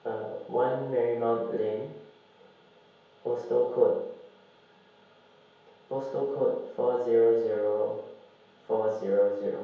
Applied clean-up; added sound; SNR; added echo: none; none; none; reverberation time 1.0 s.